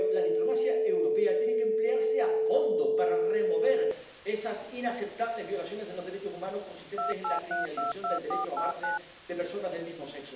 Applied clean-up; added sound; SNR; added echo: none; Telephone; -4 dB; reverberation time 0.8 s.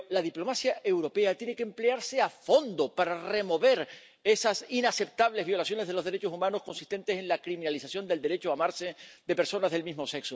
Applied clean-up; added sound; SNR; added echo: none; none; none; none.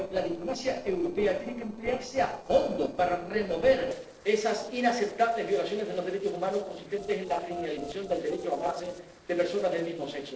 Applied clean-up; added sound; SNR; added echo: neural separator model SepFormer DNS4.